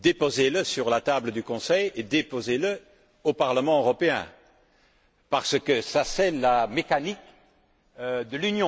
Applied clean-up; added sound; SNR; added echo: none; none; none; none.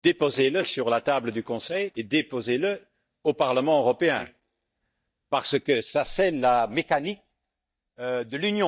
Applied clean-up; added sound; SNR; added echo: neural mask model DeepFilterNet 3.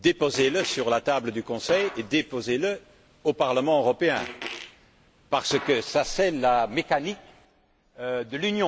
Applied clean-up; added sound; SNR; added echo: none; Fart; 16 dB; none.